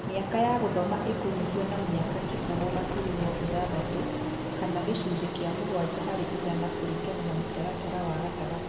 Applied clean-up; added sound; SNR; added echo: none; Engine; 2 dB; reverberation time 2.1 s.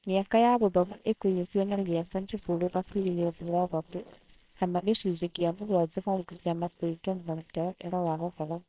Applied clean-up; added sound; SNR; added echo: neural separator model SepFormer WHAMR!.